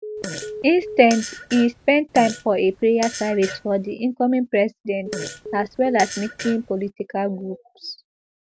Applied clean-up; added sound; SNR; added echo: none; Fart + Telephone; 12 dB; none.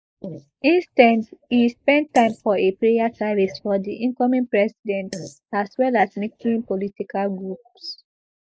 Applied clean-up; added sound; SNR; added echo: neural mask model Resemble Enhance denoiser.